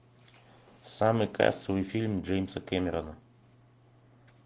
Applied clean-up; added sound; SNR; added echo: none; none; none; none.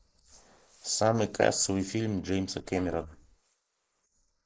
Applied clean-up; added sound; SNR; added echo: neural mask model Resemble Enhance denoiser.